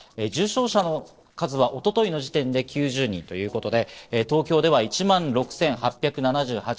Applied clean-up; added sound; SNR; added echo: neural separator model SepFormer DNS4.